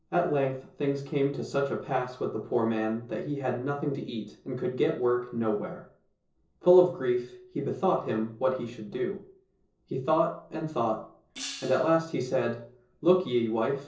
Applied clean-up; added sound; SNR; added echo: neural separator model SepFormer DNS4.